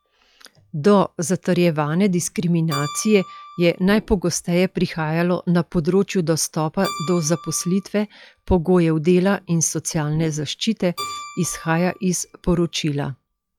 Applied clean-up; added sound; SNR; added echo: classical method log-MMSE.